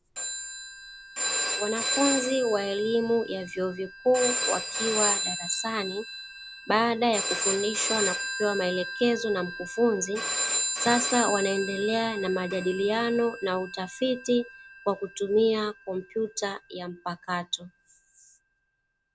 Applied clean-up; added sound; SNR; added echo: none; Telephone; 4 dB; none.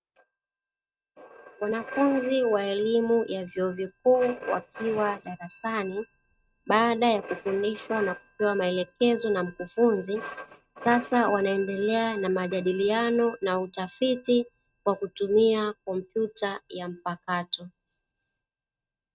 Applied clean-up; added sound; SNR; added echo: neural mask model RNNoise.